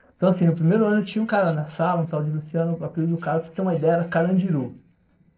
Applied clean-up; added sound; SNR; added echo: neural separator model SepFormer DNS4.